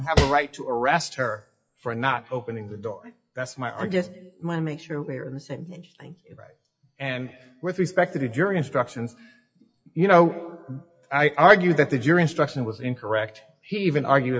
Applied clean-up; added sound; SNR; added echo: classical method WPE with log-MMSE.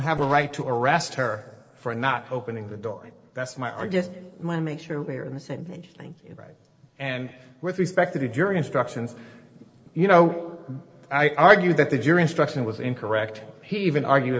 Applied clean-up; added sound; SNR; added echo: neural separator model SepFormer DNS4.